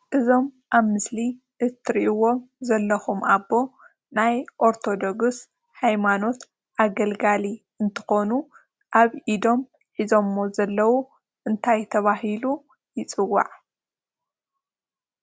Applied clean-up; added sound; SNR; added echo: none; none; none; none.